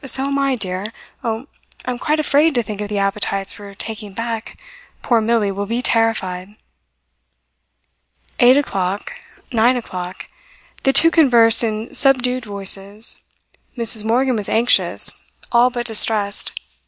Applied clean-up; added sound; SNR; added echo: none; none; none; none.